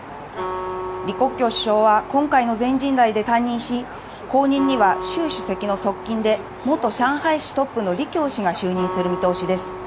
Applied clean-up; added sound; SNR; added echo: none; Acoustic guitar; 12 dB; none.